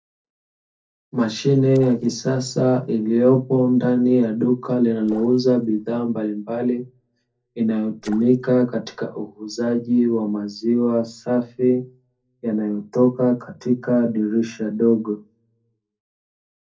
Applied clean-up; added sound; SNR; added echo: neural separator model SepFormer DNS4.